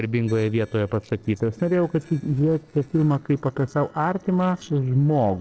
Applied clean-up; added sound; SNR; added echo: neural separator model SepFormer DNS4.